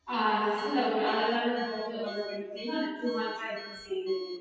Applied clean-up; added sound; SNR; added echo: classical method WPE with log-MMSE.